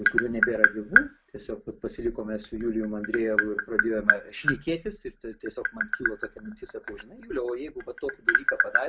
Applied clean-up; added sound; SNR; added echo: none; Tap; -3 dB; none.